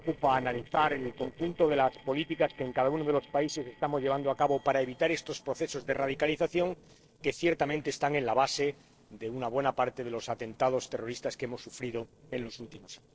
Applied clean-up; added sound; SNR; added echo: neural separator model SepFormer DNS4.